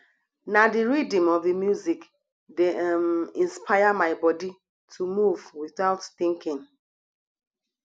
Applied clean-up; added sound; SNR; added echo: none; none; none; none.